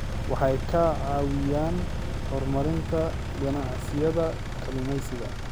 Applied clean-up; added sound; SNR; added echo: none; Engine; 1 dB; none.